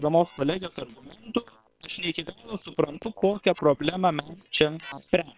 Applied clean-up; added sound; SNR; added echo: neural separator model SepFormer WHAM!.